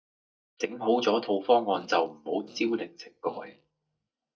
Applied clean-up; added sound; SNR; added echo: neural mask model DeepFilterNet 3.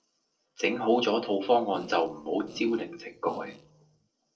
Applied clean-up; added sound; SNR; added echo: neural separator model SepFormer DNS4.